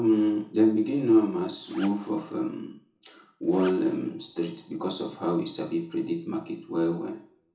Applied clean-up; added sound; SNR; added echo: none; Zipper (clothing); 20 dB; reverberation time 0.5 s.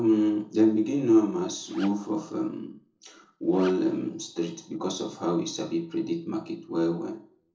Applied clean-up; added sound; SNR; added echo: neural separator model SepFormer DNS4.